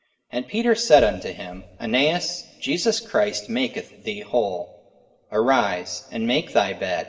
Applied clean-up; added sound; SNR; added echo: none; none; none; reverberation time 2.0 s.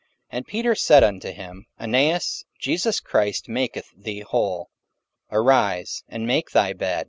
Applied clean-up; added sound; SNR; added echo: none; none; none; none.